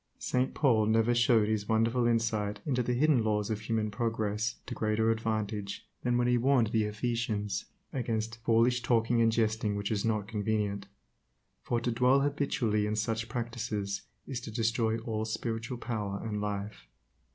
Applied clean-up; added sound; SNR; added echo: none; none; none; none.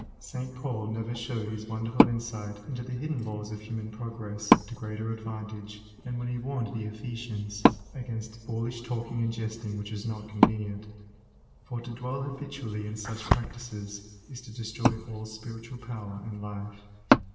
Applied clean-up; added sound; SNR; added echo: none; Wood; -2 dB; reverberation time 1.3 s.